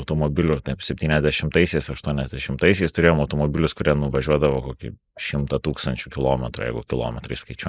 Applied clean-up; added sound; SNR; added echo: neural mask model Resemble Enhance denoiser.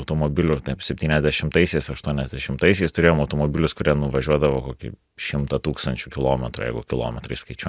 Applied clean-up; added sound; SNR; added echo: none; none; none; none.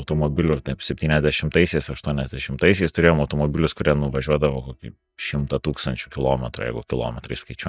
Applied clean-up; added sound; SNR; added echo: neural mask model DeepFilterNet 3.